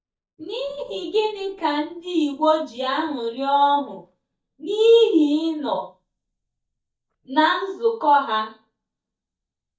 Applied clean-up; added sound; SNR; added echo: neural mask model DeepFilterNet 3.